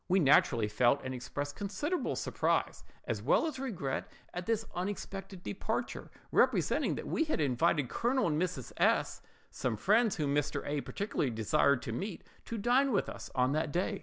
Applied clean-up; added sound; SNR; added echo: none; none; none; none.